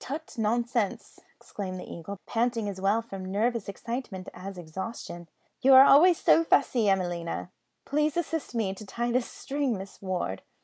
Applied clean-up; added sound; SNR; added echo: none; none; none; none.